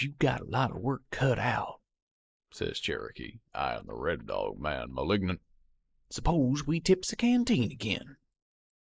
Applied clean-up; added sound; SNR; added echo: neural mask model Resemble Enhance denoiser.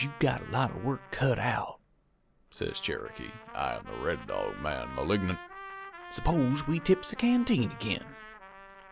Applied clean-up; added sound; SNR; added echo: none; Trumpet; 15 dB; none.